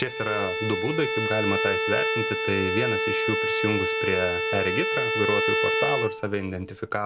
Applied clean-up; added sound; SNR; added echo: none; Bowed string instrument; -2 dB; none.